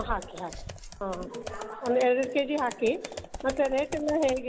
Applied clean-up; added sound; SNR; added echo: none; Computer keyboard; 12 dB; none.